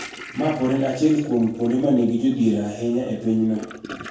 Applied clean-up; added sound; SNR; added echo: none; Toilet flush / Gurgling; 19 dB; reverberation time 0.6 s.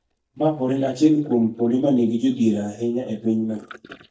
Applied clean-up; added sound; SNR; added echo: neural mask model DeepFilterNet 3.